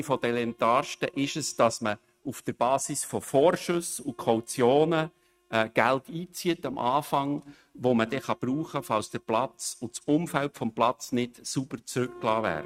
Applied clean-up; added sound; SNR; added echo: neural mask model RNNoise.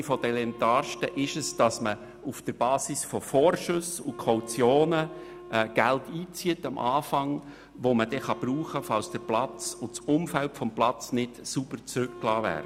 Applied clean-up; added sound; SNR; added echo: none; Wind instrument, woodwind instrument; 18 dB; none.